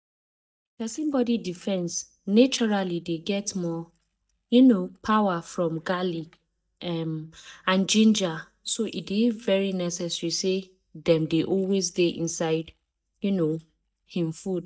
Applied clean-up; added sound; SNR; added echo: neural mask model DeepFilterNet 3.